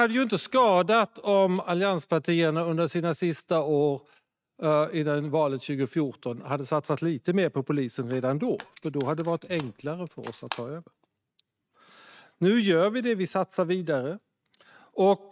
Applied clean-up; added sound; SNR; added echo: neural mask model RNNoise.